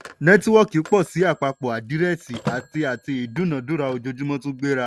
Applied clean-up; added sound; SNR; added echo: neural mask model RNNoise.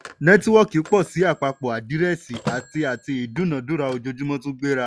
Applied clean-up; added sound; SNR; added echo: classical method log-MMSE.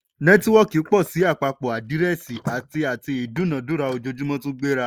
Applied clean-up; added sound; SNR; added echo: neural mask model Resemble Enhance denoiser.